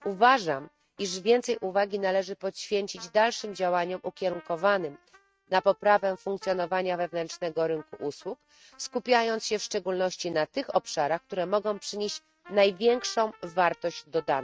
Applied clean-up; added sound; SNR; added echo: neural mask model RNNoise.